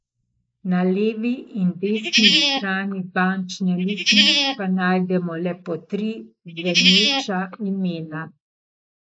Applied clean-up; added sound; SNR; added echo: neural mask model Resemble Enhance denoiser.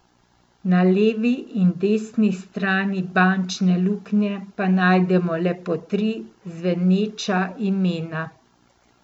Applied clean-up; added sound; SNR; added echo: none; none; none; none.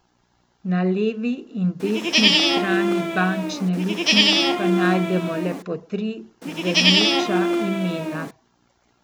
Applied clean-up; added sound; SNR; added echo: none; Livestock, farm animals, working animals; -4 dB; none.